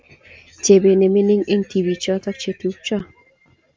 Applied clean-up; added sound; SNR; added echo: none; none; none; none.